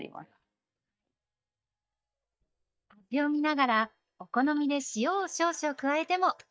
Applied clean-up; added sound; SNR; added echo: neural mask model DeepFilterNet 3.